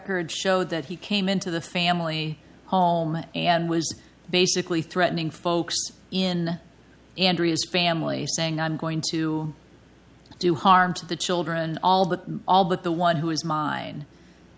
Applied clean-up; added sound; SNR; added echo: none; none; none; none.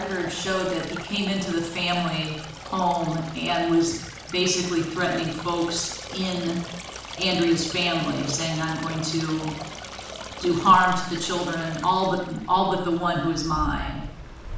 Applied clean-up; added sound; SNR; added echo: none; Stream; 12 dB; reverberation time 0.7 s.